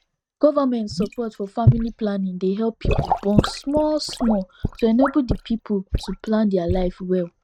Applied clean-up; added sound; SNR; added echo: neural mask model RNNoise.